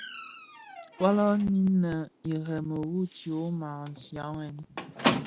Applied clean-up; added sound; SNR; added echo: none; Squeak; 7 dB; none.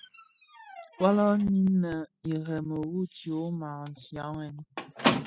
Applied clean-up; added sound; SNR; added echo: classical method spectral subtraction.